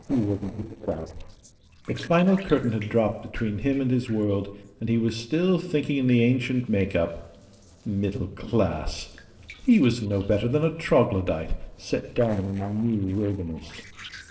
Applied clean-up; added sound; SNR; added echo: neural separator model SepFormer DNS4.